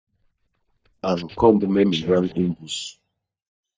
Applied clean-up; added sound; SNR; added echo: neural mask model DeepFilterNet 3.